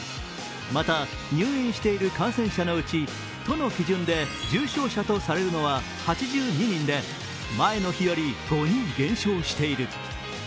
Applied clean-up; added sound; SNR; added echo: none; none; none; none.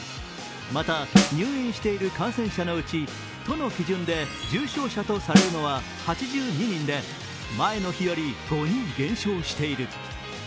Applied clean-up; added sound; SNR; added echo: none; Snare drum; -1 dB; none.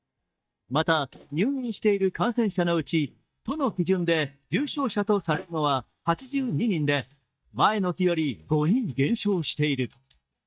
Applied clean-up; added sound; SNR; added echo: neural mask model DeepFilterNet 3.